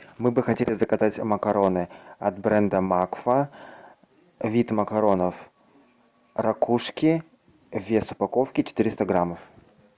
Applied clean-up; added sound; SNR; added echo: none; none; none; none.